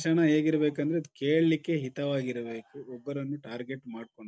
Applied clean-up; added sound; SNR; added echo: none; none; none; none.